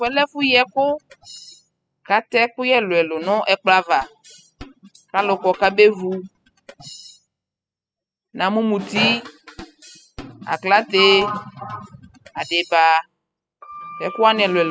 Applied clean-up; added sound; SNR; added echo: classical method spectral subtraction.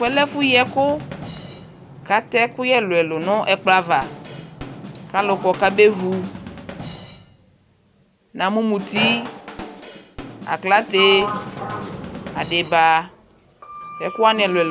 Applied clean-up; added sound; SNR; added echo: none; Drum / Drum kit + Sliding door; 12 dB; none.